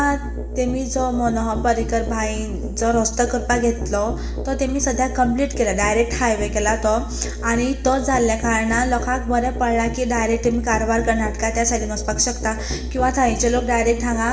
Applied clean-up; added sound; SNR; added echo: none; Musical instrument; 6 dB; reverberation time 0.8 s.